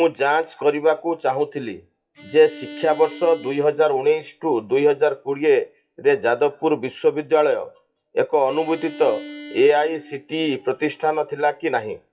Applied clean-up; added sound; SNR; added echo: classical method WPE with log-MMSE.